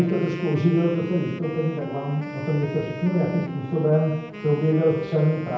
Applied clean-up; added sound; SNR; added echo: none; Wind instrument, woodwind instrument; 14 dB; reverberation time 0.9 s.